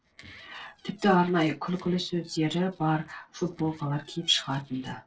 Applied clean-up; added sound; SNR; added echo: neural separator model SepFormer DNS4.